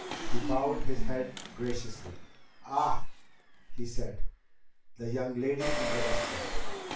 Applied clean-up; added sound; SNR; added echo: none; Engine; 10 dB; reverberation time 0.3 s.